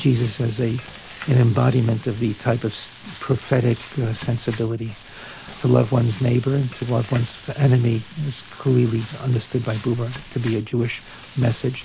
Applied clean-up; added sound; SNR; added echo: none; Frying (food); 18 dB; none.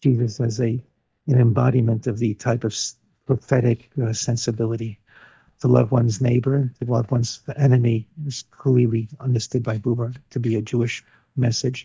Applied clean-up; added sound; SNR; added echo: neural mask model DeepFilterNet 3.